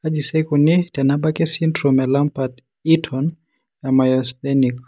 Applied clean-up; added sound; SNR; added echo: none; none; none; none.